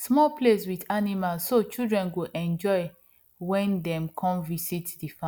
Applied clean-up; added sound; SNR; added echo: none; none; none; none.